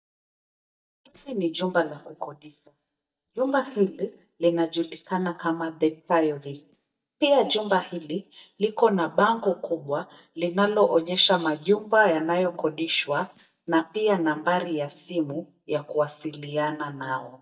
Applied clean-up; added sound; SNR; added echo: neural mask model DeepFilterNet 3.